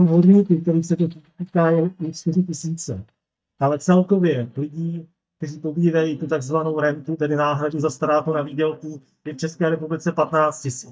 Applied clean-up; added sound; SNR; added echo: neural mask model DeepFilterNet 3.